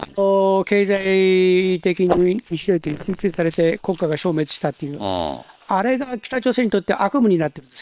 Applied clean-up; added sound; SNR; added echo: neural separator model SepFormer WHAM!.